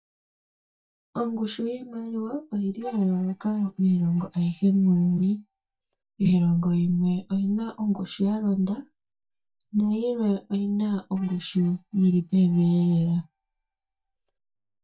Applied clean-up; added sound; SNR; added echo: neural mask model DeepFilterNet 3.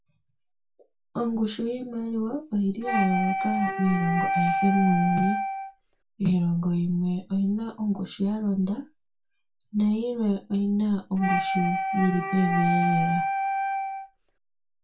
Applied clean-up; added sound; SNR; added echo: none; Wind instrument, woodwind instrument; 1 dB; reverberation time 0.2 s.